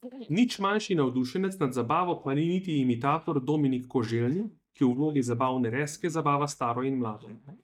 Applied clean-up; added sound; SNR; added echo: neural mask model DeepFilterNet 3.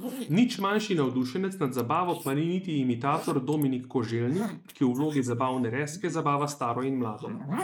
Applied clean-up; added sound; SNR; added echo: neural mask model Resemble Enhance denoiser.